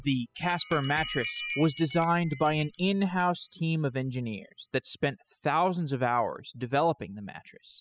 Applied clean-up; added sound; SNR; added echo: classical method spectral subtraction.